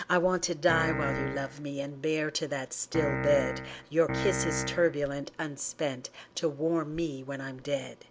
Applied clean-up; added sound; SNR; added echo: none; Piano; 3 dB; none.